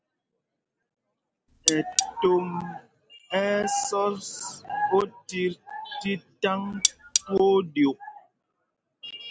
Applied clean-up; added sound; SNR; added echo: none; Cutlery, silverware; 0 dB; none.